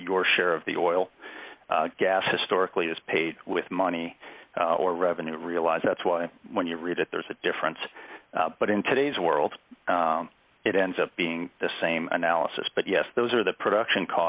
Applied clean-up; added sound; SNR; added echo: none; none; none; none.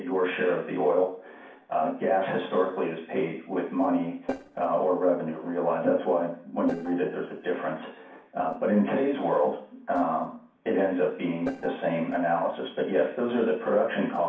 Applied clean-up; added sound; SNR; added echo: neural separator model SepFormer DNS4.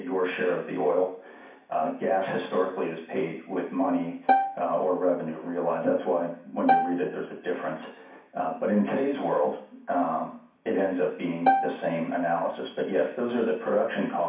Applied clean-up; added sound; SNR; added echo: none; Bowed string instrument; -1 dB; reverberation time 0.6 s.